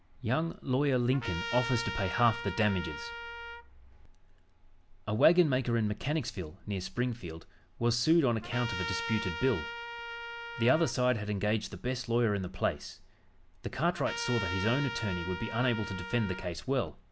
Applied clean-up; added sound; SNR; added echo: none; Trumpet; 8 dB; none.